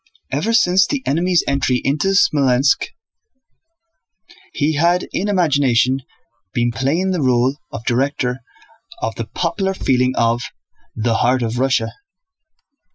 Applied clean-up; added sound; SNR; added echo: classical method Wiener filter.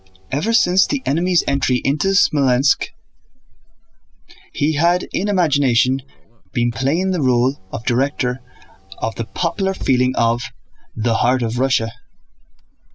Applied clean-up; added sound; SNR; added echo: none; Engine / Car; 16 dB; none.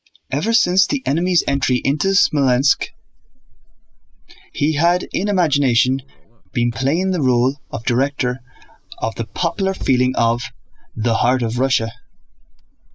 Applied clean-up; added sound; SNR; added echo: neural mask model Resemble Enhance denoiser.